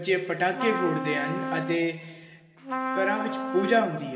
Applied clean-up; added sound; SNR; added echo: none; Trumpet; 5 dB; reverberation time 2.6 s.